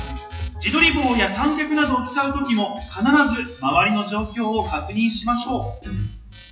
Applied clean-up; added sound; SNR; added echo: classical method WPE with log-MMSE.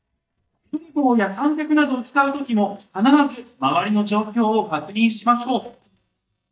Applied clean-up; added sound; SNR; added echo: neural mask model DeepFilterNet 3.